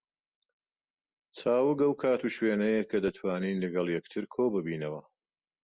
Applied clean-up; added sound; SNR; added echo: none; none; none; none.